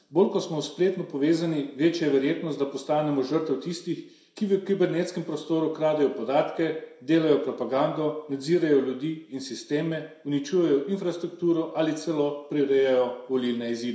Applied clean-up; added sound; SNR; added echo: none; none; none; reverberation time 0.7 s.